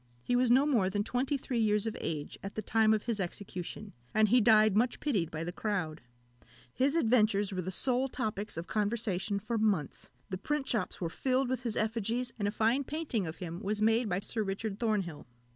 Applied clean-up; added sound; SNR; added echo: none; none; none; none.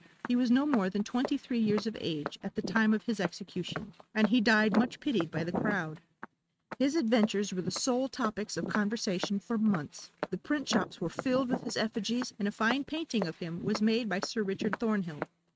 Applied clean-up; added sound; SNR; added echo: neural mask model RNNoise.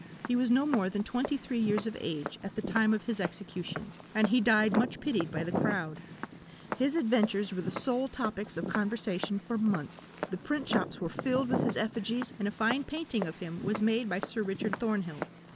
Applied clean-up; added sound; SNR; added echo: none; Walk, footsteps; 8 dB; none.